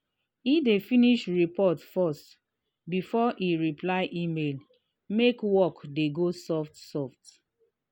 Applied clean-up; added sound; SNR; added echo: none; none; none; none.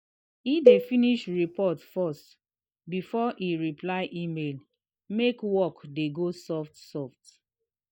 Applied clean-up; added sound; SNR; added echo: neural mask model DeepFilterNet 3.